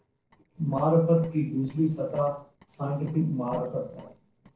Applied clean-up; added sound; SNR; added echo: neural separator model SepFormer DNS4.